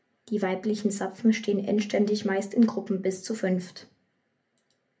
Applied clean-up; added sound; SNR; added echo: none; none; none; reverberation time 0.3 s.